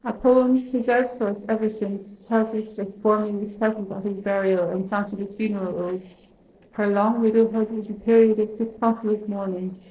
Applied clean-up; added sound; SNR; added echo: neural separator model SepFormer DNS4.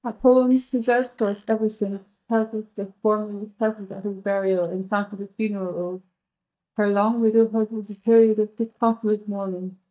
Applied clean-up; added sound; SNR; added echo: neural mask model DeepFilterNet 3.